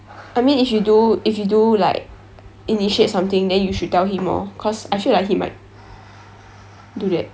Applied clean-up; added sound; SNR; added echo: none; none; none; none.